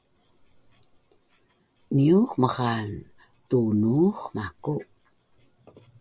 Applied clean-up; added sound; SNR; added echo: none; none; none; none.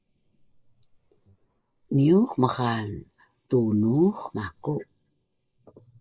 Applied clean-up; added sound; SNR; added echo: neural mask model Resemble Enhance denoiser.